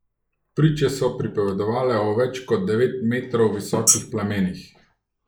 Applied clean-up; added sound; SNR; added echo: neural mask model Resemble Enhance denoiser.